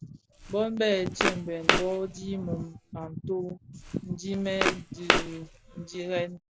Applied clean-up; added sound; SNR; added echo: none; Walk, footsteps; 0 dB; none.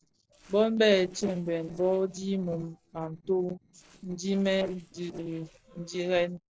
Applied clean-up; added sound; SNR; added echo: neural separator model SepFormer DNS4.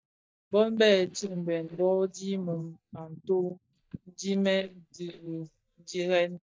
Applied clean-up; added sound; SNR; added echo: neural mask model DeepFilterNet 3.